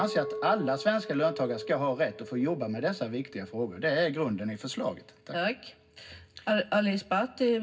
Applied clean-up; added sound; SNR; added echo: none; Chink, clink; 14 dB; reverberation time 0.4 s.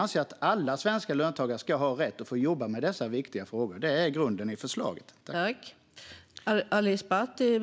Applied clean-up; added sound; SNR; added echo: none; none; none; none.